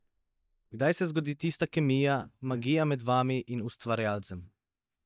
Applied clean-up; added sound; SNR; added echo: neural mask model DeepFilterNet 3.